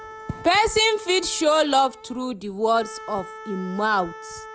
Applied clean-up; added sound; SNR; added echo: none; Wind instrument, woodwind instrument; 17 dB; none.